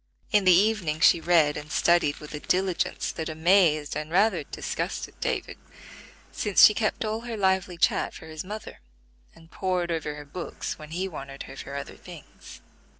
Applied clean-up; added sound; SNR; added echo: neural separator model SepFormer DNS4.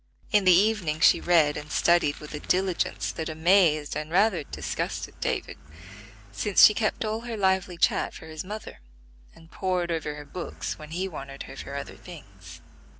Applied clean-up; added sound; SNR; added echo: none; Accelerating, revving, vroom / Car + Crumpling, crinkling; 20 dB; none.